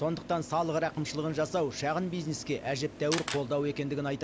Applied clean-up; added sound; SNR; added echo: none; Camera; 13 dB; none.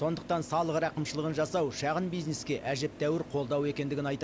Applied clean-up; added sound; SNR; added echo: none; none; none; none.